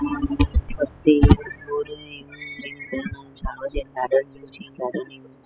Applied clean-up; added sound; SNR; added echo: classical method spectral subtraction.